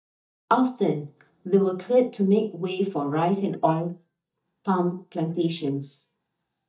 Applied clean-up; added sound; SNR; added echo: neural mask model DeepFilterNet 3.